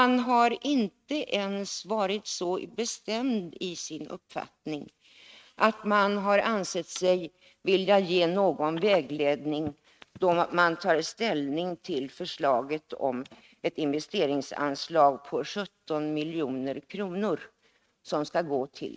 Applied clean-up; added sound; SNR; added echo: neural mask model RNNoise.